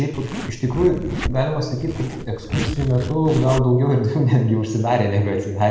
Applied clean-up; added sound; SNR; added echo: none; Zipper (clothing); 9 dB; reverberation time 1.0 s.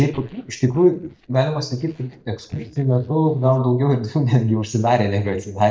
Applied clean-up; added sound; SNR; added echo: neural mask model DeepFilterNet 3.